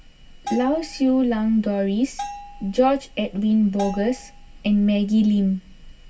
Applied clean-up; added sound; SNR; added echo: none; Bell; 17 dB; reverberation time 0.2 s.